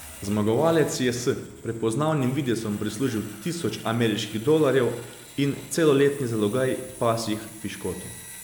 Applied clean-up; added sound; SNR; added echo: none; Sawing; 20 dB; none.